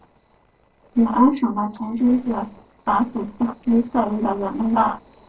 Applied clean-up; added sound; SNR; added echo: neural separator model SepFormer DNS4.